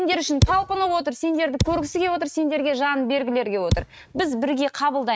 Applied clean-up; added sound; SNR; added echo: neural mask model RNNoise.